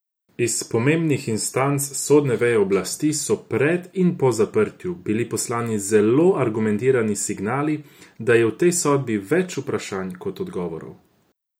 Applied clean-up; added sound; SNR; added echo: none; none; none; none.